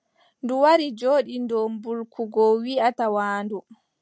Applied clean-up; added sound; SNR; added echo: none; none; none; none.